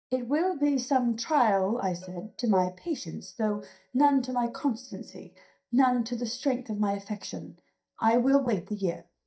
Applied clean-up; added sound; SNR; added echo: neural mask model DeepFilterNet 3.